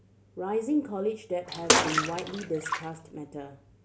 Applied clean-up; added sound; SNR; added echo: none; Bathtub (filling or washing) / Water / Splash, splatter; -5 dB; none.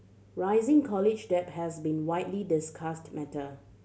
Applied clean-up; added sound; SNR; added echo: none; none; none; none.